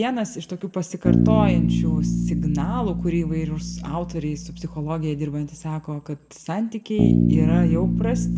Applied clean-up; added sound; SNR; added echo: none; Bass guitar; -4 dB; reverberation time 0.6 s.